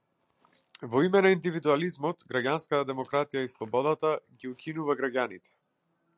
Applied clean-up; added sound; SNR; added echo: none; none; none; none.